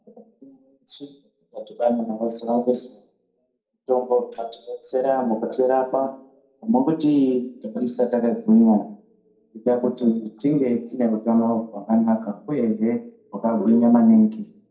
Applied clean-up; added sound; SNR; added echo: neural separator model SepFormer DNS4.